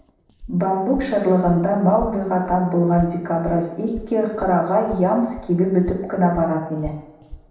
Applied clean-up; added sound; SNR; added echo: none; Walk, footsteps; 18 dB; reverberation time 0.9 s.